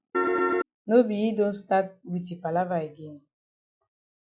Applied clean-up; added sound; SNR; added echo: classical method log-MMSE.